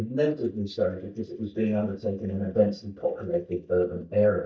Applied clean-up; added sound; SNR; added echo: neural mask model DeepFilterNet 3.